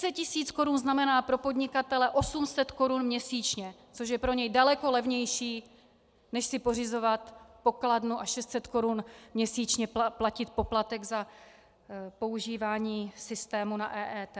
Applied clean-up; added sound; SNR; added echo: none; none; none; none.